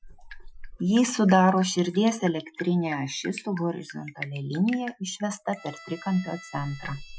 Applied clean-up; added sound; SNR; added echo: classical method Wiener filter.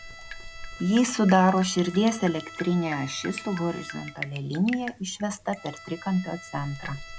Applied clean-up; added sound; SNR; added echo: none; Bowed string instrument + Drip; 14 dB; none.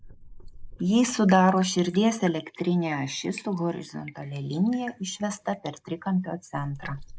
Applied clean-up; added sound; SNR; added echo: neural mask model Resemble Enhance denoiser.